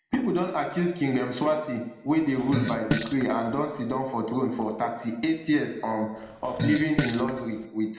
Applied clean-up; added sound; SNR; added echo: none; Fart; 5 dB; reverberation time 0.9 s.